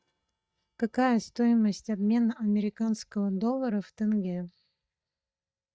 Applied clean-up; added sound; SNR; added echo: neural mask model DeepFilterNet 3.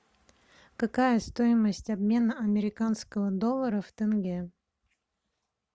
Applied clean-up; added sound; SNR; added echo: none; none; none; none.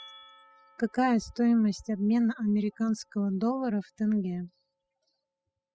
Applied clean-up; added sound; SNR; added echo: classical method spectral subtraction.